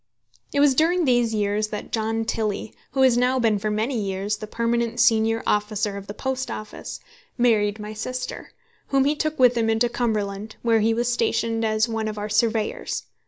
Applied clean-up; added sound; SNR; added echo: none; none; none; none.